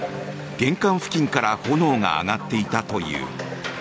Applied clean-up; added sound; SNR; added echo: none; none; none; none.